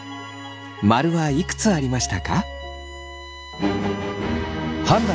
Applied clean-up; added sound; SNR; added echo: none; Bowed string instrument; 18 dB; none.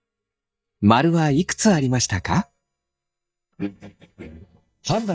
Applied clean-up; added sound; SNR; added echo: neural mask model DeepFilterNet 3.